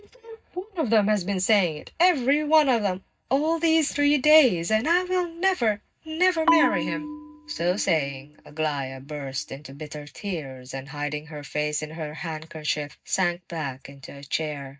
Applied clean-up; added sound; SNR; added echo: neural mask model DeepFilterNet 3.